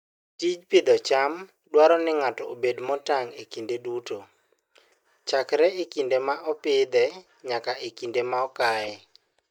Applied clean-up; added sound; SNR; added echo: neural mask model DeepFilterNet 3.